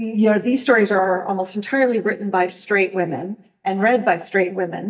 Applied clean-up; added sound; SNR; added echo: neural mask model DeepFilterNet 3.